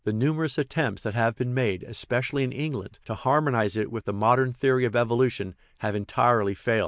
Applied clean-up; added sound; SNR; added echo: neural mask model Resemble Enhance denoiser.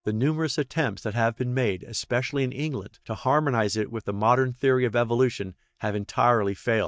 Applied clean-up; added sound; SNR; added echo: neural mask model DeepFilterNet 3.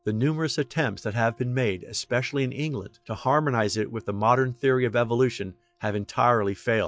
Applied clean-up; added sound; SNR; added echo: classical method log-MMSE.